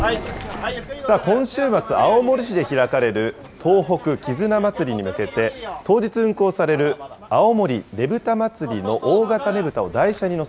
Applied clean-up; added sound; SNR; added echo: none; none; none; none.